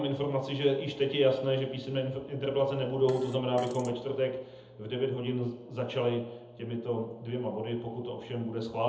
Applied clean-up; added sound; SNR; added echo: none; Fart; 19 dB; reverberation time 0.7 s.